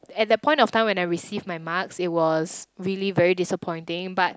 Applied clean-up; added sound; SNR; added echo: none; none; none; none.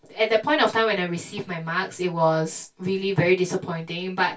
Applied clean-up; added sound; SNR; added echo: none; none; none; reverberation time 0.2 s.